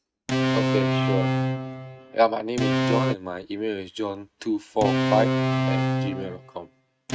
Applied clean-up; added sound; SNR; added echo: neural mask model RNNoise.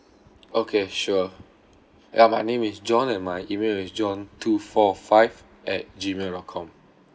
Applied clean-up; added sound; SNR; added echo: none; none; none; none.